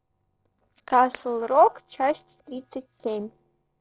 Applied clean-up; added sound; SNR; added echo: neural separator model SepFormer DNS4.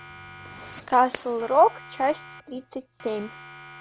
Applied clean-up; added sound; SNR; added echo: none; Siren; 19 dB; none.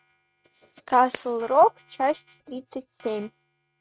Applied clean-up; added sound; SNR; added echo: neural mask model RNNoise.